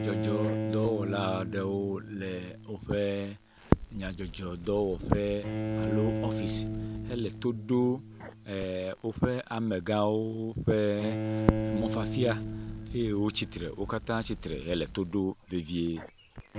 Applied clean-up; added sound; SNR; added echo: none; Bowed string instrument + Crackle; 3 dB; none.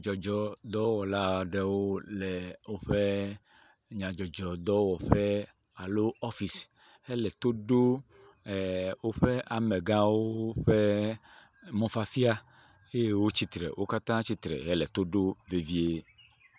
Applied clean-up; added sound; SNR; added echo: none; none; none; none.